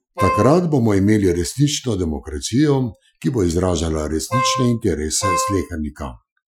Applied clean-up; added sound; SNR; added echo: classical method Wiener filter.